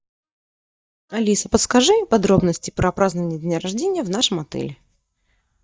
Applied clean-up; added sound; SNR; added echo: neural mask model DeepFilterNet 3.